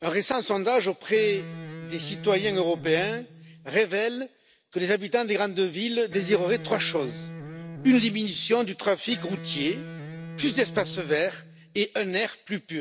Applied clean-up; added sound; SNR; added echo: none; Electric guitar; 13 dB; none.